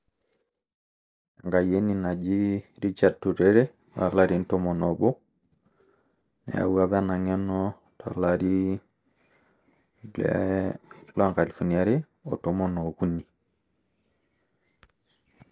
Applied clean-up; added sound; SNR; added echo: neural mask model DeepFilterNet 3.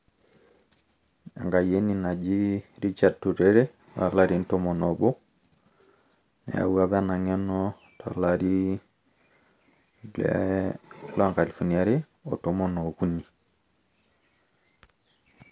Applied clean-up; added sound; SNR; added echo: none; Wood; 20 dB; none.